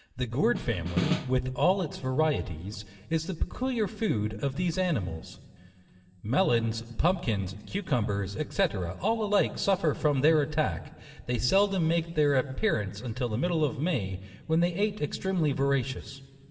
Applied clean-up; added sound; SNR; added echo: none; Snare drum; 5 dB; reverberation time 2.1 s.